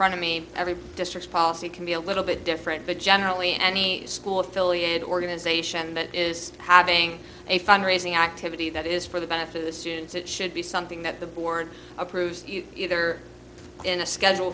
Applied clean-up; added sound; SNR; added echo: none; none; none; none.